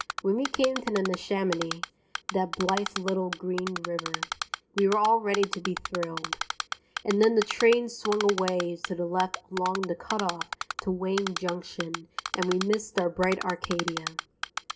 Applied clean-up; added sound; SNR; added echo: none; Typing; 7 dB; reverberation time 0.3 s.